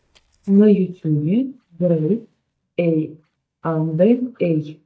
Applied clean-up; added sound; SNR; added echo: neural mask model DeepFilterNet 3.